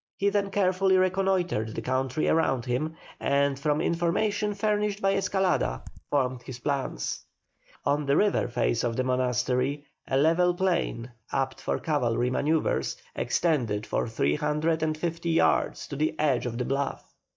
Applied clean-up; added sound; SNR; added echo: neural mask model DeepFilterNet 3.